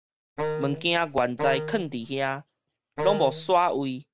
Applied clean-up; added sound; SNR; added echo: none; Wind instrument, woodwind instrument; 6 dB; none.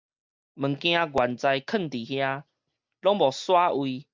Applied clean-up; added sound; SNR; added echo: none; none; none; none.